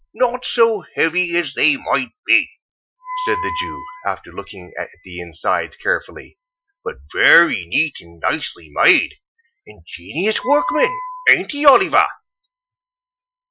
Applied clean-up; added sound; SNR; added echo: classical method Wiener filter.